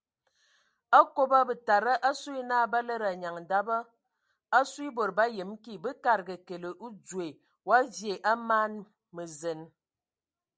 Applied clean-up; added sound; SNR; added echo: none; none; none; none.